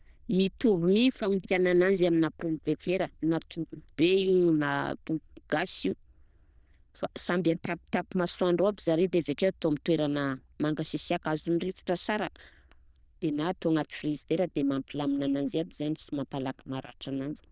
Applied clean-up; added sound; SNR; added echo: neural diffusion model UNIVERSE++.